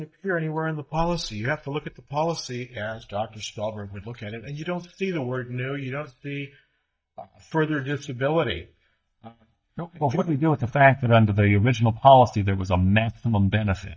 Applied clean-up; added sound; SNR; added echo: neural mask model DeepFilterNet 3.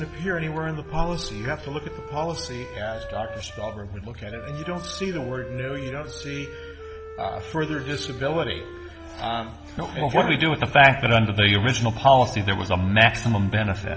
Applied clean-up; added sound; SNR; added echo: none; Wind instrument, woodwind instrument; 17 dB; reverberation time 1.1 s.